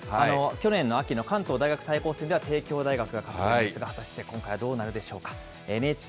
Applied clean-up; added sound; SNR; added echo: none; none; none; none.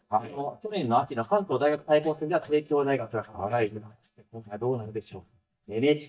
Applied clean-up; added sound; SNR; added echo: neural mask model DeepFilterNet 3.